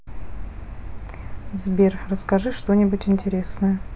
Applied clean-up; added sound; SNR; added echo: none; none; none; none.